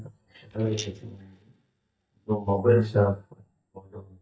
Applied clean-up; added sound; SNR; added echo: neural mask model DeepFilterNet 3.